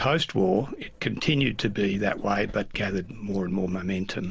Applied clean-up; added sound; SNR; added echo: none; Writing; 16 dB; none.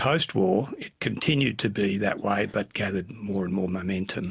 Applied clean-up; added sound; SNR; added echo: none; none; none; none.